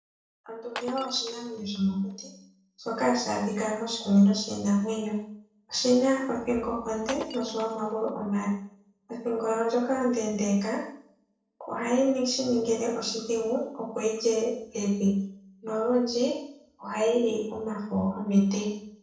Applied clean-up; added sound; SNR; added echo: neural separator model SepFormer DNS4.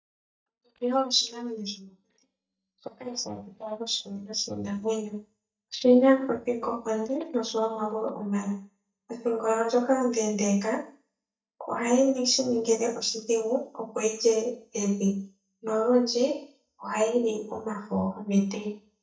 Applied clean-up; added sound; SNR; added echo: neural mask model DeepFilterNet 3.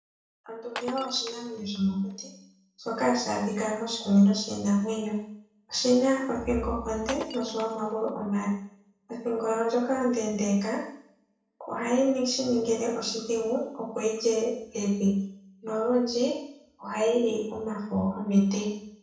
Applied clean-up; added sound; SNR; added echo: none; Glass; 17 dB; reverberation time 0.6 s.